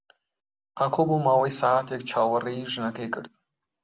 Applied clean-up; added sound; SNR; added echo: none; none; none; none.